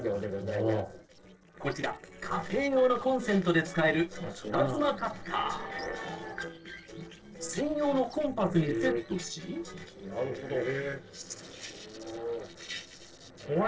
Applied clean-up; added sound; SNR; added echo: neural separator model SepFormer DNS4.